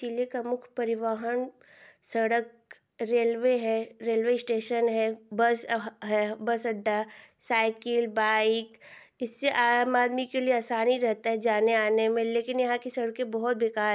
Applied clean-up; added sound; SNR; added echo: none; none; none; none.